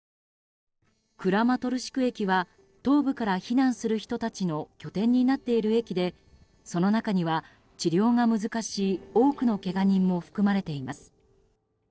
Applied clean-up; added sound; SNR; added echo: neural separator model SepFormer DNS4.